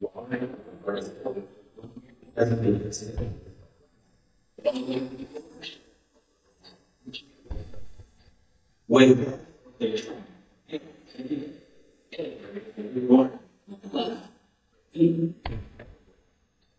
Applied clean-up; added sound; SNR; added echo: neural mask model DeepFilterNet 3.